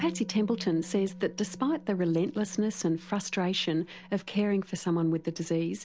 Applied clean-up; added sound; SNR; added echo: none; Musical instrument; 17 dB; none.